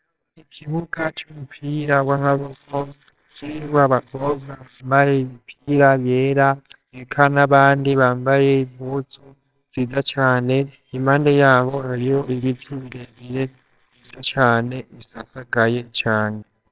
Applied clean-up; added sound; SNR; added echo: neural separator model SepFormer WHAMR!.